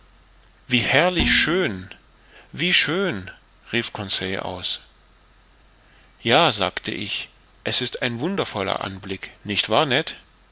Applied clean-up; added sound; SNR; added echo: none; Bowed string instrument; 7 dB; none.